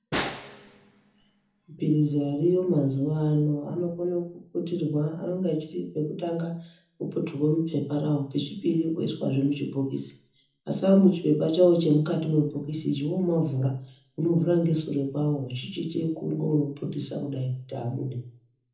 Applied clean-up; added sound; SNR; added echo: none; Snare drum; 12 dB; reverberation time 0.6 s.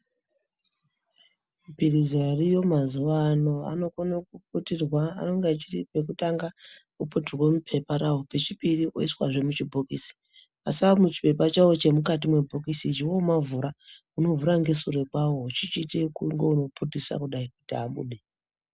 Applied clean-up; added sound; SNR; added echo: none; none; none; none.